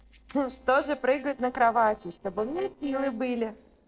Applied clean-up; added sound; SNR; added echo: neural separator model SepFormer DNS4.